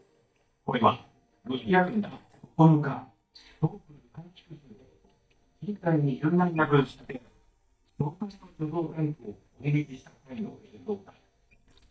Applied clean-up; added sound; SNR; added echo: neural mask model DeepFilterNet 3.